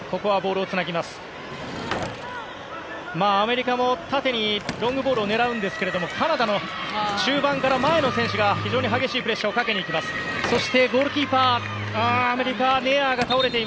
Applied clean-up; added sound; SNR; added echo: none; Bowed string instrument + Sliding door / Wood; 13 dB; none.